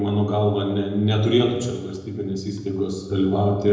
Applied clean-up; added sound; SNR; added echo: none; none; none; reverberation time 0.9 s.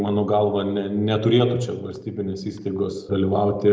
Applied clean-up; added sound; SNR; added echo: none; none; none; none.